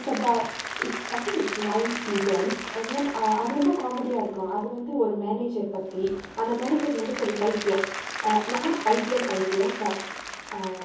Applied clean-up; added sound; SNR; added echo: none; Applause / Crowd; 9 dB; reverberation time 0.6 s.